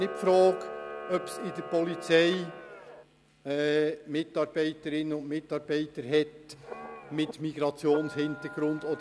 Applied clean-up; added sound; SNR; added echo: none; Camera; 14 dB; none.